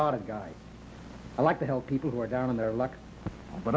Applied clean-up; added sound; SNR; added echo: none; none; none; none.